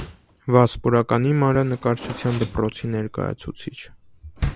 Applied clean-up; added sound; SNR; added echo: none; Door; 13 dB; none.